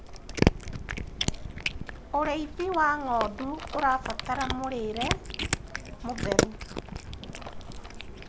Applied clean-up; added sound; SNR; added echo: none; Cat; 0 dB; none.